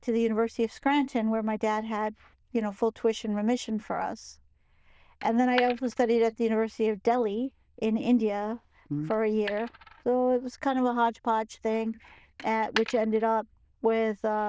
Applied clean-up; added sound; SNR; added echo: neural diffusion model UNIVERSE++.